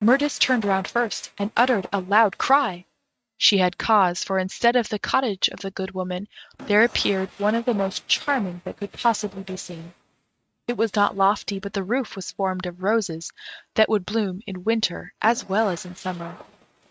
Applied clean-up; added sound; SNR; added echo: neural mask model RNNoise.